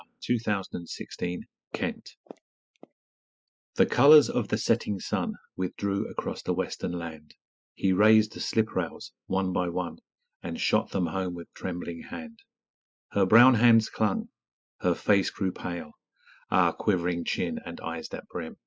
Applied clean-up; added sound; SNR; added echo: classical method spectral subtraction.